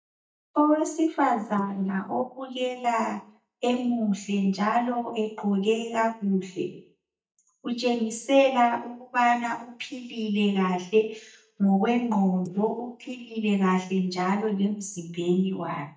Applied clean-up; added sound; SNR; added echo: neural mask model DeepFilterNet 3.